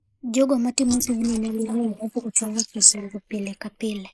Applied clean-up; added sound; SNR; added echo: neural mask model Resemble Enhance denoiser.